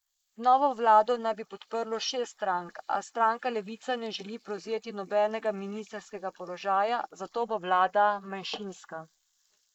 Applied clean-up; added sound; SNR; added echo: neural mask model Resemble Enhance denoiser.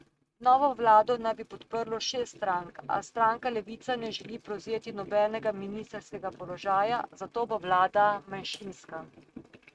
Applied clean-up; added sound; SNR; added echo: neural mask model RNNoise.